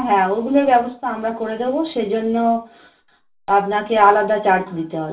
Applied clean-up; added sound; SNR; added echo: none; none; none; reverberation time 0.2 s.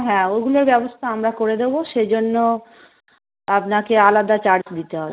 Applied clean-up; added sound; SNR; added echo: none; none; none; none.